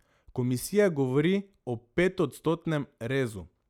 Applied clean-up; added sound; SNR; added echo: none; none; none; none.